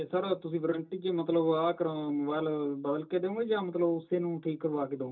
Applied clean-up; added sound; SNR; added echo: none; none; none; reverberation time 0.2 s.